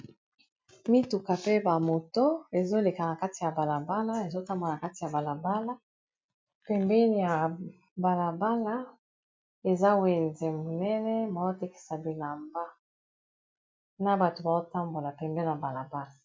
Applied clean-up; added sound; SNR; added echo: none; none; none; none.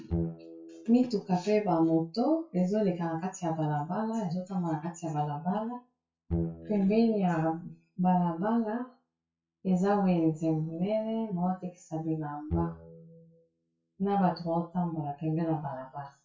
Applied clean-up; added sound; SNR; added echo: classical method WPE with log-MMSE.